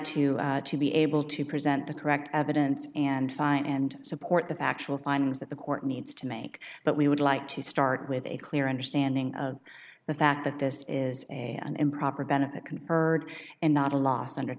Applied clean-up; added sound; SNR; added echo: none; none; none; none.